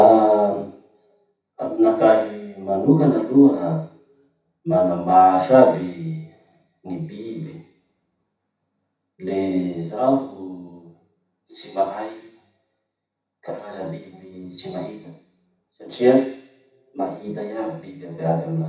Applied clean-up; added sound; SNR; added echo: none; none; none; reverberation time 0.7 s.